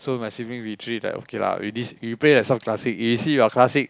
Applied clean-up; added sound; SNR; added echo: none; none; none; none.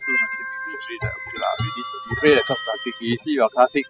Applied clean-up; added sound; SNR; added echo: classical method spectral subtraction.